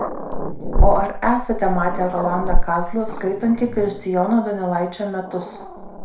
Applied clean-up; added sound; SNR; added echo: none; Growling; -1 dB; reverberation time 0.4 s.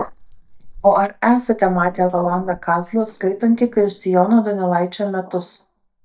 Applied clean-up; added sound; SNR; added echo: neural mask model DeepFilterNet 3.